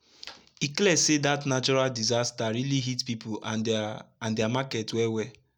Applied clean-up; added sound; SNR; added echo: none; none; none; none.